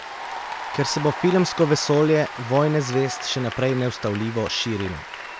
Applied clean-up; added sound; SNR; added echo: none; Applause / Cheering; 10 dB; none.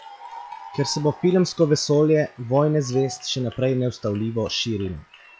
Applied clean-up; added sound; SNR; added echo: classical method log-MMSE.